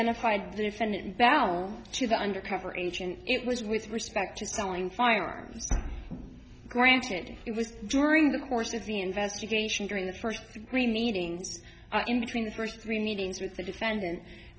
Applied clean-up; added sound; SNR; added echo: none; none; none; none.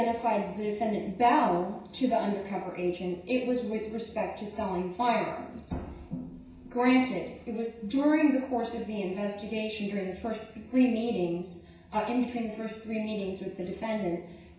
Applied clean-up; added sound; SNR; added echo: none; none; none; reverberation time 0.6 s.